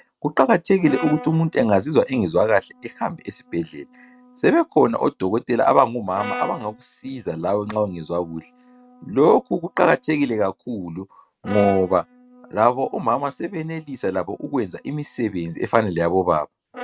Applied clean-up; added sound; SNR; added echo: neural mask model RNNoise.